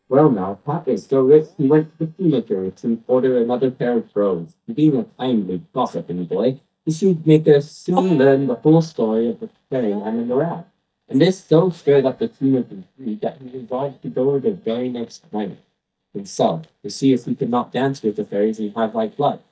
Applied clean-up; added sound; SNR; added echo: neural mask model DeepFilterNet 3.